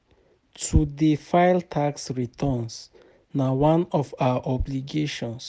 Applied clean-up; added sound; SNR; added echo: none; none; none; none.